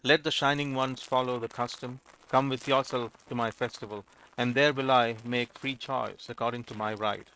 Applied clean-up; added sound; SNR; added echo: neural mask model RNNoise.